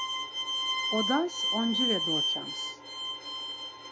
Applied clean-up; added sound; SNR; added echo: none; Bowed string instrument; -2 dB; none.